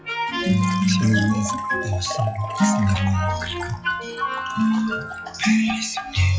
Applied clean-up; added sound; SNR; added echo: classical method log-MMSE.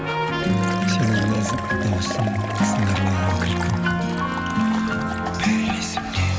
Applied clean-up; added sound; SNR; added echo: none; Liquid; 13 dB; none.